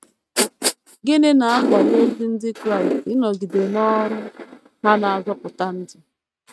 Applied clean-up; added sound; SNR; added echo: neural mask model RNNoise.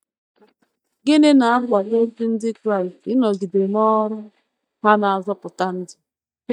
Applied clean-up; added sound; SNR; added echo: neural mask model DeepFilterNet 3.